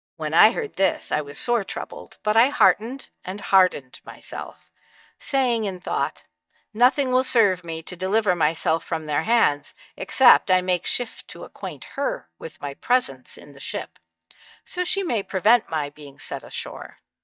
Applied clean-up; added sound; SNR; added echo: neural mask model DeepFilterNet 3.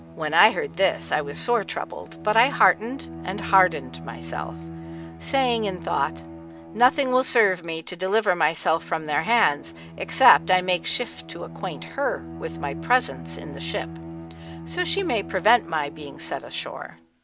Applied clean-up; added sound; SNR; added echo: none; Bowed string instrument; 14 dB; none.